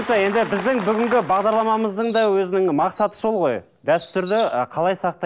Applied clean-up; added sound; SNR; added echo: none; Chirp, tweet; 15 dB; none.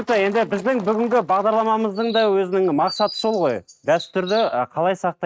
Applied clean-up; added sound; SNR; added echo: neural mask model RNNoise.